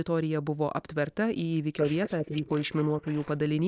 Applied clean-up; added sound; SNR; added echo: neural mask model Resemble Enhance denoiser.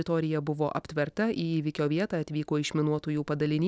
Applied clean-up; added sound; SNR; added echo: none; none; none; none.